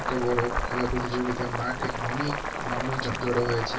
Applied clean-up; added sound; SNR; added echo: none; Boiling; 2 dB; reverberation time 0.1 s.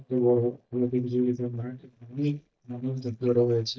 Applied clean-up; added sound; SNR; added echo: neural mask model DeepFilterNet 3.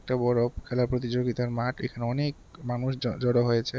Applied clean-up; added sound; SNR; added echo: none; none; none; none.